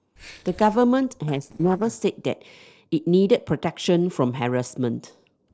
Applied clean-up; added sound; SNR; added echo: neural separator model SepFormer DNS4.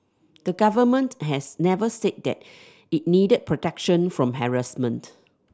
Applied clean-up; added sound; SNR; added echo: none; none; none; none.